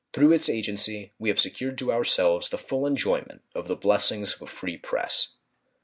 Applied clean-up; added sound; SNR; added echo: none; none; none; none.